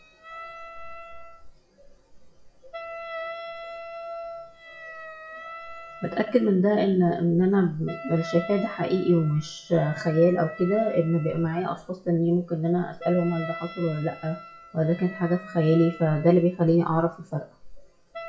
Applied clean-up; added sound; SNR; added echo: classical method WPE with log-MMSE.